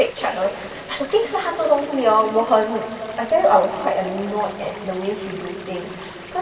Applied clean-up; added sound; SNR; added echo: none; Stream / Liquid; 17 dB; reverberation time 2.6 s.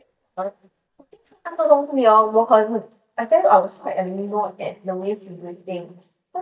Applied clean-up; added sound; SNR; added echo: neural mask model DeepFilterNet 3.